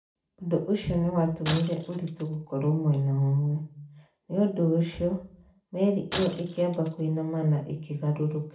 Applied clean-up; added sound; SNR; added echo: none; Shatter; 15 dB; reverberation time 0.4 s.